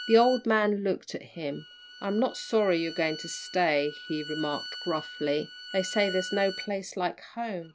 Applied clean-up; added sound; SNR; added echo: none; Bowed string instrument; 14 dB; none.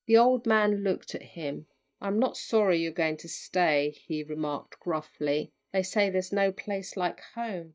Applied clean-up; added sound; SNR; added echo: neural mask model DeepFilterNet 3.